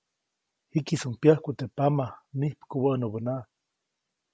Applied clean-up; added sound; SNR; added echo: none; none; none; none.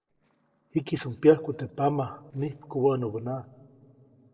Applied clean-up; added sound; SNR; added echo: neural separator model SepFormer DNS4.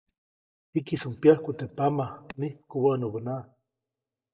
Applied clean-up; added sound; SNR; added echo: neural mask model DeepFilterNet 3.